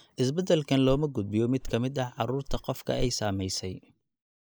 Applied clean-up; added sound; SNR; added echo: neural mask model Resemble Enhance denoiser.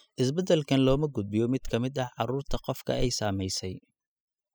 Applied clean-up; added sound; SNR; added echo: classical method spectral subtraction.